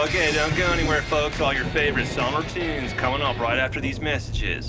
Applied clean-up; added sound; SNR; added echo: none; Thunder / Rain; 9 dB; none.